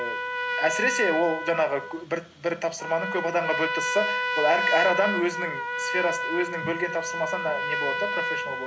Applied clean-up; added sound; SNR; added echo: none; Trumpet; 2 dB; none.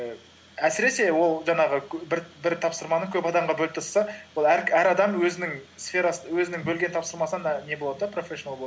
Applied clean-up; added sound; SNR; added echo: none; none; none; none.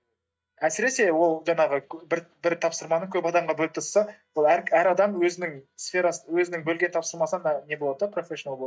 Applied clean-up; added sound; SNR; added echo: neural mask model DeepFilterNet 3.